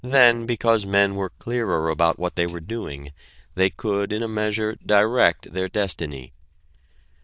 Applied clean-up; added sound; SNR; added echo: neural diffusion model UNIVERSE++.